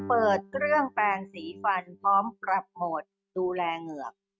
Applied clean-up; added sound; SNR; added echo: neural mask model RNNoise.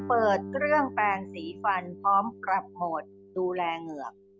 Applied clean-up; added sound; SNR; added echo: none; Guitar; 14 dB; none.